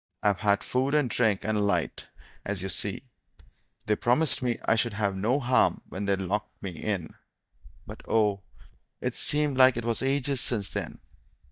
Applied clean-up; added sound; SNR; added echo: neural mask model DeepFilterNet 3.